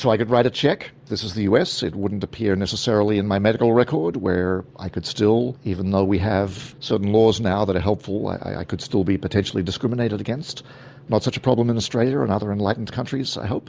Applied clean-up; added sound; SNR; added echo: none; none; none; none.